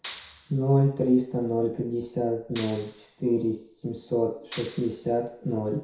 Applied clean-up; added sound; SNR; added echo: none; Clapping; 18 dB; reverberation time 0.6 s.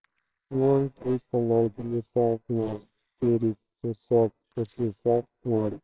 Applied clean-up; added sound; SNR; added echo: neural separator model SepFormer WHAMR!.